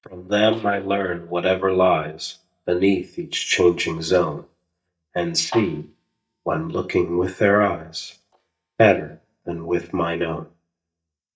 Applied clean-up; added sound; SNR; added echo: neural mask model DeepFilterNet 3.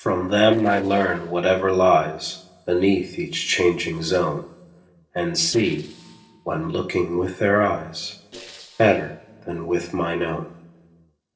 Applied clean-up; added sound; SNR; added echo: neural separator model SepFormer DNS4.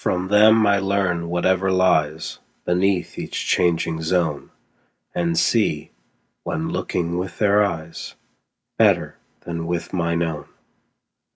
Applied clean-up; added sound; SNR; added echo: none; none; none; none.